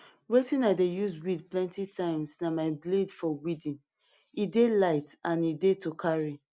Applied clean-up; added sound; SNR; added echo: none; none; none; none.